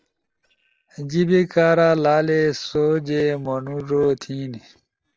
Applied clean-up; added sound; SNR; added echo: neural separator model SepFormer DNS4.